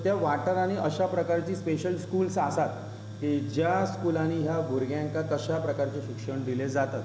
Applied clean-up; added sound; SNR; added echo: none; Tools; 10 dB; none.